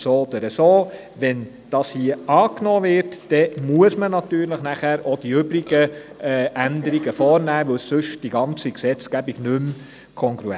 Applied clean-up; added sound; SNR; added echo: none; Burping, eructation; 19 dB; none.